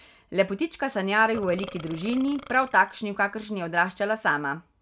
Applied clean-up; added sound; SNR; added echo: none; Burping, eructation; 17 dB; none.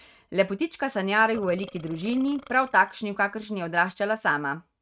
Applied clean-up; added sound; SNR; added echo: neural mask model RNNoise.